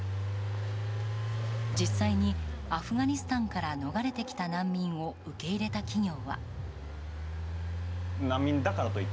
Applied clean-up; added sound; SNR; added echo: none; Engine; 1 dB; none.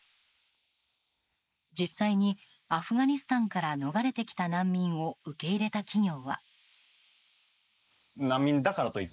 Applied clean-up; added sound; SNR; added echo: neural mask model Resemble Enhance denoiser.